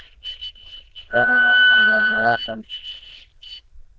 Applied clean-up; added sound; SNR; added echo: neural diffusion model UNIVERSE++.